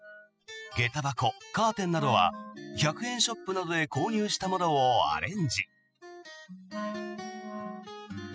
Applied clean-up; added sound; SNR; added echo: classical method spectral subtraction.